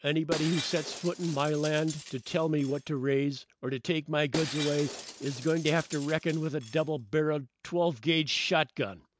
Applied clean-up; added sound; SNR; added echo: none; Shatter; 13 dB; none.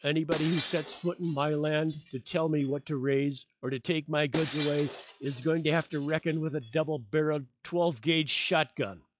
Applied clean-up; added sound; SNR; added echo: classical method log-MMSE.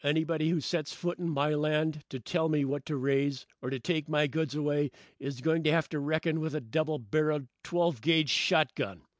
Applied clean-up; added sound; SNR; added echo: none; none; none; none.